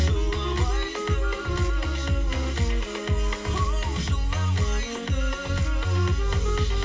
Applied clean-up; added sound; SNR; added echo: none; Wind instrument, woodwind instrument; 11 dB; reverberation time 0.2 s.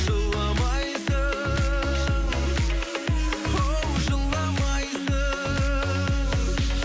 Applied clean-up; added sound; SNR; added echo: none; none; none; none.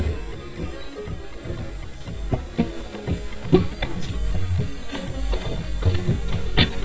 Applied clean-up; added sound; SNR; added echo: neural mask model DeepFilterNet 3.